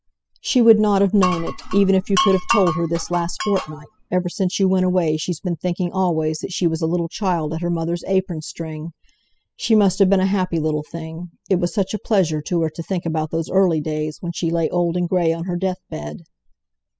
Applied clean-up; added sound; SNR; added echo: classical method spectral subtraction.